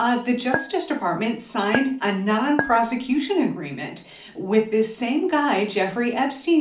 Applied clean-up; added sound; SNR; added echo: none; Chink, clink; 6 dB; reverberation time 0.4 s.